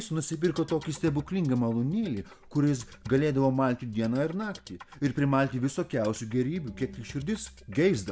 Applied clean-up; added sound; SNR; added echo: none; none; none; none.